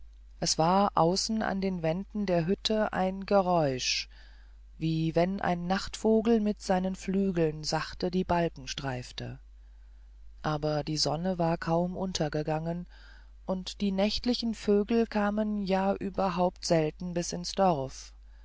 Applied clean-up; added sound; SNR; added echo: none; none; none; none.